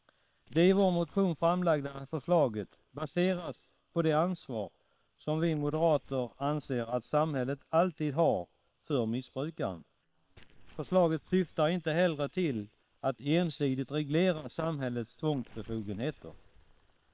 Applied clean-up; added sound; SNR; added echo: neural separator model SepFormer WHAM!.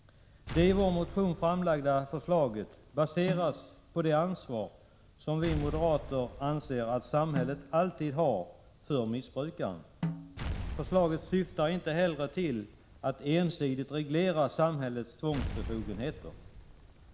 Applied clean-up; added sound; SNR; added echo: none; Explosion + Snare drum; 11 dB; none.